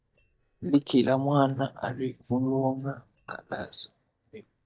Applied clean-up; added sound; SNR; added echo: neural mask model DeepFilterNet 3.